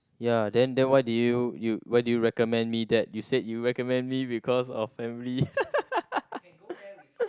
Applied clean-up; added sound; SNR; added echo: none; none; none; none.